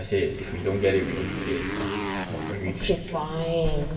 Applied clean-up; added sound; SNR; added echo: none; Motorcycle; 7 dB; reverberation time 2.7 s.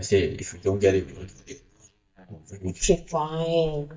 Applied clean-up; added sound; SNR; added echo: neural mask model DeepFilterNet 3.